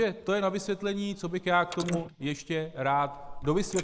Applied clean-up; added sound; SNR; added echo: neural mask model Resemble Enhance denoiser.